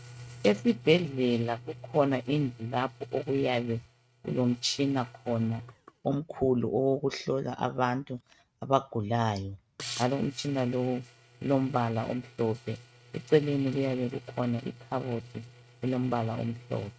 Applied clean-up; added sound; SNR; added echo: neural mask model RNNoise.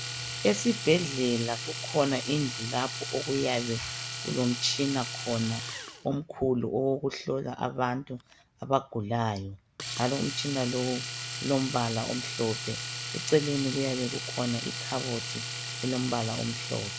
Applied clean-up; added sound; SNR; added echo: none; Domestic sounds, home sounds; 7 dB; none.